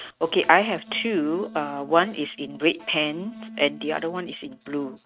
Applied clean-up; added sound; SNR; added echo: neural mask model RNNoise.